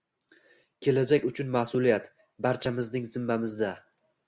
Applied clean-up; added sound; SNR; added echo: none; none; none; none.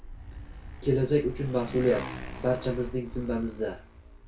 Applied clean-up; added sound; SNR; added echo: none; Motorcycle; 10 dB; reverberation time 0.2 s.